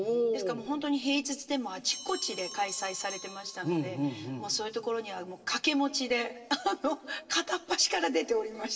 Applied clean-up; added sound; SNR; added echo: none; Bell; 19 dB; reverberation time 2.8 s.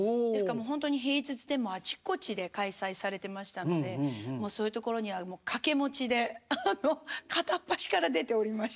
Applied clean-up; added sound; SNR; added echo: none; none; none; none.